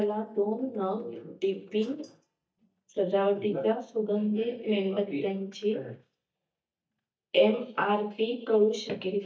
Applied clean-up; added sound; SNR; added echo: neural mask model DeepFilterNet 3.